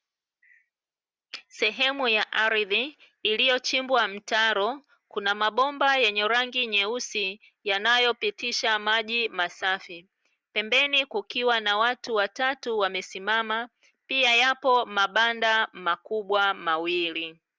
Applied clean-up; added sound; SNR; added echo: none; none; none; none.